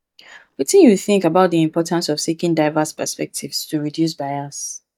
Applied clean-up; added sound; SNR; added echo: neural mask model DeepFilterNet 3.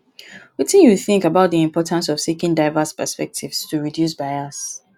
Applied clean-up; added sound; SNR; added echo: none; none; none; none.